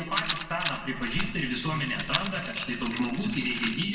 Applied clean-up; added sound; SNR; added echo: none; Rattle; 5 dB; reverberation time 2.0 s.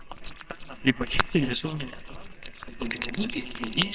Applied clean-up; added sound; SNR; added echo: neural separator model SepFormer WHAMR!.